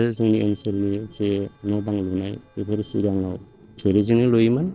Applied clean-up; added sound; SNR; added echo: neural separator model SepFormer DNS4.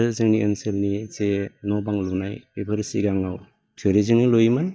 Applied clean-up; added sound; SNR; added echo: neural mask model DeepFilterNet 3.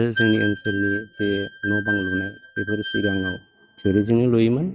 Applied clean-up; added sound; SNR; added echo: neural mask model RNNoise.